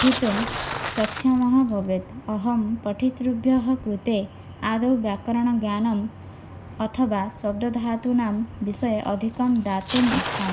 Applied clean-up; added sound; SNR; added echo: none; Bicycle; 12 dB; none.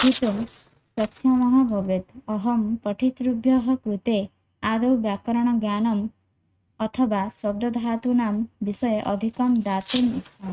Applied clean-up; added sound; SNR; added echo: neural mask model RNNoise.